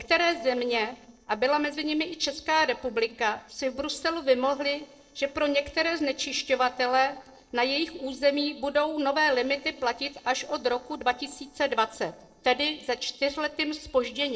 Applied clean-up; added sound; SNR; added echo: neural separator model SepFormer DNS4.